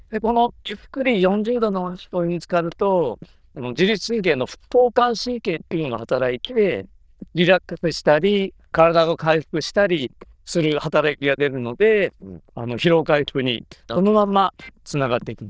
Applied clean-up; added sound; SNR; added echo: neural diffusion model UNIVERSE++.